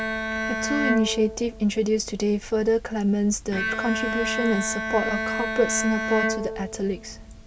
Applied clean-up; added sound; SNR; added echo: none; Bowed string instrument; 4 dB; none.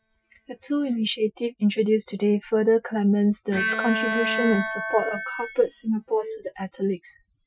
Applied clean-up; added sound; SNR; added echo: classical method Wiener filter.